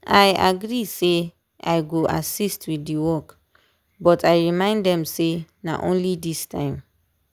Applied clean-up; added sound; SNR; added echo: none; none; none; none.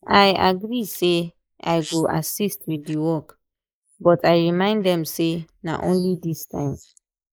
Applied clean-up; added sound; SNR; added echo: neural mask model Resemble Enhance denoiser.